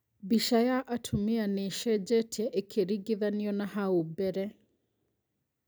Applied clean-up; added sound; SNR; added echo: none; none; none; none.